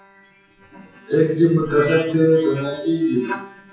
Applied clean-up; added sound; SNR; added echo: classical method WPE with log-MMSE.